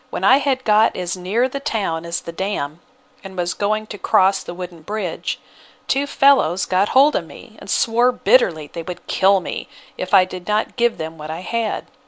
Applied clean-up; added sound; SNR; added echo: none; none; none; none.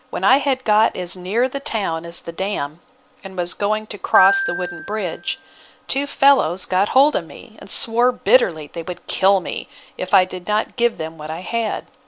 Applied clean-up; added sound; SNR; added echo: none; Glockenspiel; 7 dB; none.